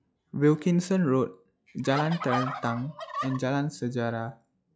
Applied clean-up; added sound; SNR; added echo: classical method log-MMSE.